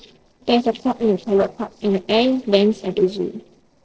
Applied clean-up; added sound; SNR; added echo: neural separator model SepFormer DNS4.